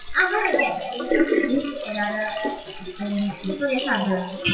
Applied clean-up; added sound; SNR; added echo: classical method WPE with log-MMSE.